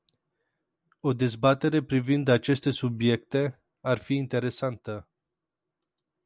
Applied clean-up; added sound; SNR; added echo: none; none; none; none.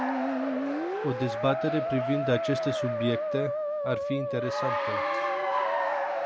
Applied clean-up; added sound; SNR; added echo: none; Applause / Cheering + Musical instrument; -3 dB; none.